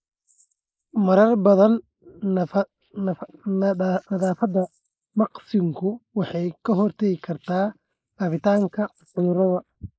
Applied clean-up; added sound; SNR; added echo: neural mask model Resemble Enhance denoiser.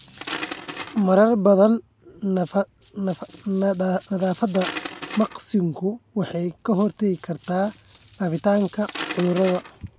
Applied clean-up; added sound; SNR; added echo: none; Coin (dropping); 12 dB; none.